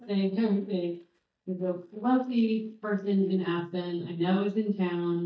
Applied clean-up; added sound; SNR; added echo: neural mask model DeepFilterNet 3.